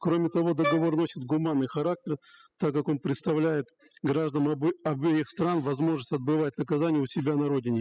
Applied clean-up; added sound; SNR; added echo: classical method spectral subtraction.